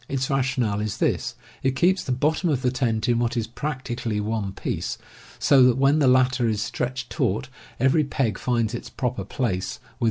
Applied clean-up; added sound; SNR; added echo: none; none; none; none.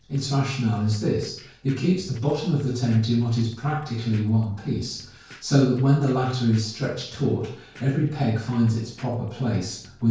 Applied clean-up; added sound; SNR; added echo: neural separator model SepFormer DNS4.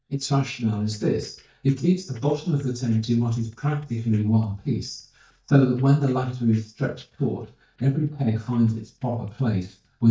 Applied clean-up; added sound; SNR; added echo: neural mask model DeepFilterNet 3.